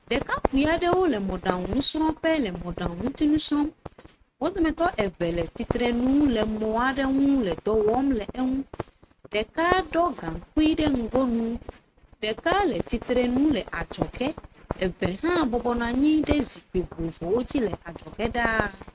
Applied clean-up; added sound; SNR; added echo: neural mask model RNNoise.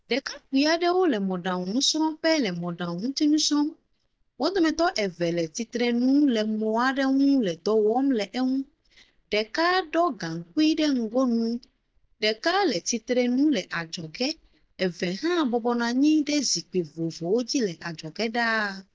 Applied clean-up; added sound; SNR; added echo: neural mask model DeepFilterNet 3.